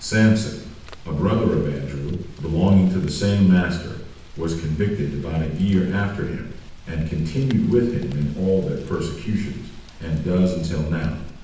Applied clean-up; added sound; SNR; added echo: none; Rain; 17 dB; reverberation time 0.9 s.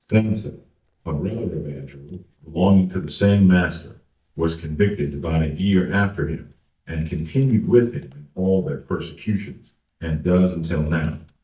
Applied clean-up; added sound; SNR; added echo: neural mask model DeepFilterNet 3.